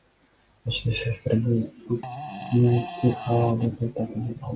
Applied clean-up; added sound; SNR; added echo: none; Fart; 12 dB; none.